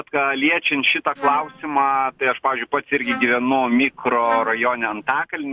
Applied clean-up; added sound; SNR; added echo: none; Trumpet; 14 dB; none.